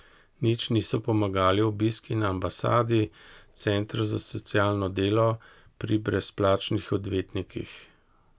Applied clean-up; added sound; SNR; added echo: none; none; none; none.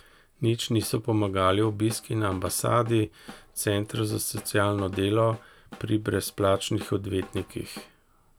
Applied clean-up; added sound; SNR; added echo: none; Drum / Drum kit; 19 dB; none.